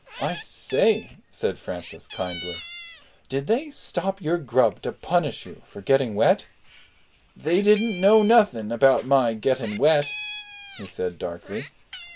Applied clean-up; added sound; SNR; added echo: none; Meow; 17 dB; none.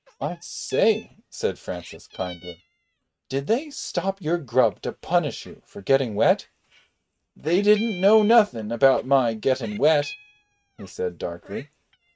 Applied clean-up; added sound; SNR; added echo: neural mask model RNNoise.